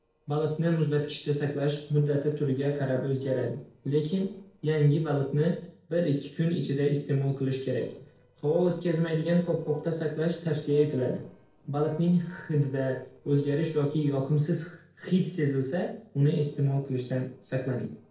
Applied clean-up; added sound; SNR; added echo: neural separator model SepFormer DNS4.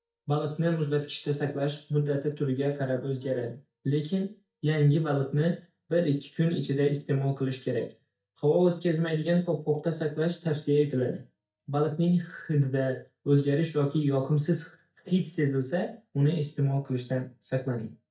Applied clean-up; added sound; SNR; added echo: neural mask model DeepFilterNet 3.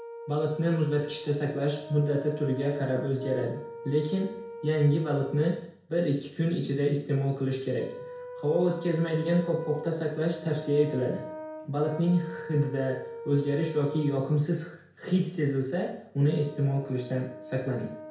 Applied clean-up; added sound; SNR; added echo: none; Brass instrument; 14 dB; reverberation time 0.5 s.